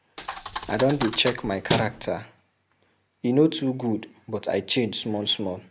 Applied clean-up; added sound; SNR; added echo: none; Thump, thud; 4 dB; none.